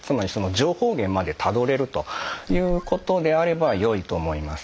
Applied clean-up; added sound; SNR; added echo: none; Squeak; 10 dB; none.